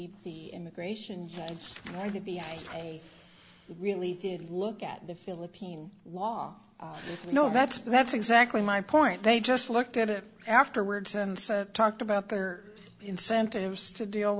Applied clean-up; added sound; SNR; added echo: none; none; none; none.